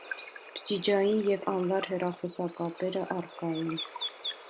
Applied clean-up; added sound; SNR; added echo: none; Water / Bird; 10 dB; none.